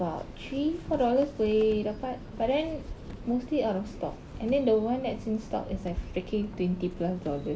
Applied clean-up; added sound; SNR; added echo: none; Car; 18 dB; none.